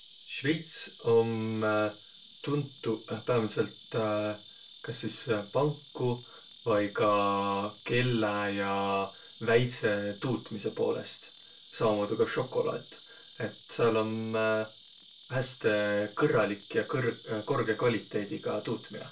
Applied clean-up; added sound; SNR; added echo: none; Insect; 4 dB; reverberation time 0.2 s.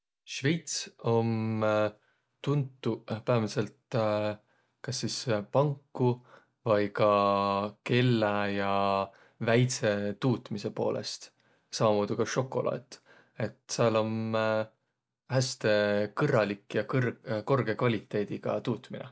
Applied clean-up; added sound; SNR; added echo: none; none; none; none.